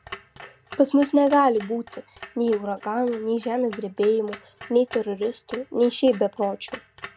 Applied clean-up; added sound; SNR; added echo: none; Clock; 19 dB; none.